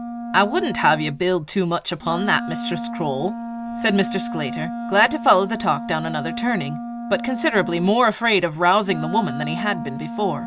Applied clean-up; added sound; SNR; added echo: none; Wind instrument, woodwind instrument; 8 dB; none.